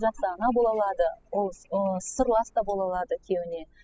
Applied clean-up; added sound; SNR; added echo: classical method spectral subtraction.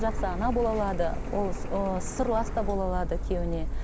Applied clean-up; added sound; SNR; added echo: none; Printer; 0 dB; none.